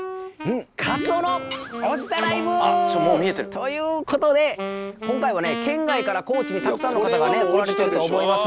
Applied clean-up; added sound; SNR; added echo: none; Wind instrument, woodwind instrument; 9 dB; none.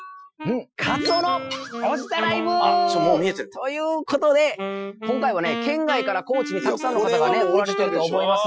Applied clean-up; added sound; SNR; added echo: classical method Wiener filter.